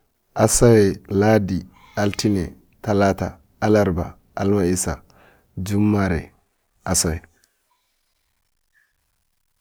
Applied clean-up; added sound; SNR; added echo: none; none; none; none.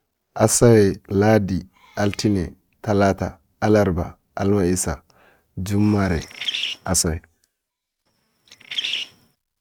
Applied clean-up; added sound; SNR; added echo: neural mask model RNNoise.